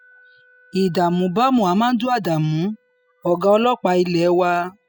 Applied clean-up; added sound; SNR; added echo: classical method spectral subtraction.